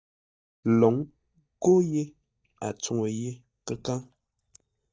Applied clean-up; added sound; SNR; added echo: neural mask model DeepFilterNet 3.